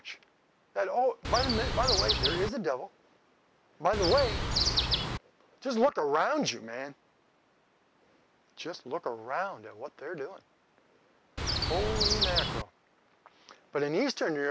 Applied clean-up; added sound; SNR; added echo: none; Chirp, tweet; -4 dB; none.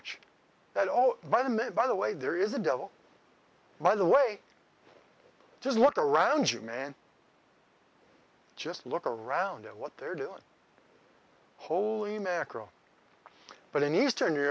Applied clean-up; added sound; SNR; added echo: none; none; none; none.